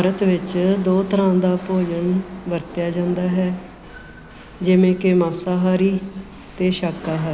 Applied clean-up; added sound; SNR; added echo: none; Rattle / Chatter / Hiss / Engine / Mechanisms; 19 dB; none.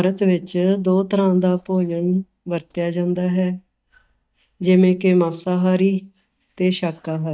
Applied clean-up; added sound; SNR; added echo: neural mask model DeepFilterNet 3.